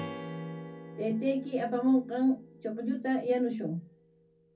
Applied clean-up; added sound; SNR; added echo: none; Strum; 14 dB; reverberation time 0.3 s.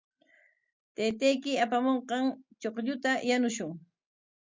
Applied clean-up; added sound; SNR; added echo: none; none; none; none.